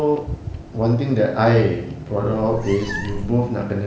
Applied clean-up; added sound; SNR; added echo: none; Meow; 12 dB; none.